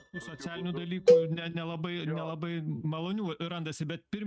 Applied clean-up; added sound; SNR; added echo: neural mask model RNNoise.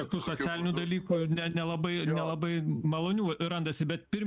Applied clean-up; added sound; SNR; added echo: neural mask model Resemble Enhance denoiser.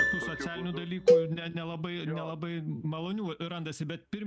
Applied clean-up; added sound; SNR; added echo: none; Cowbell + Piano; -3 dB; none.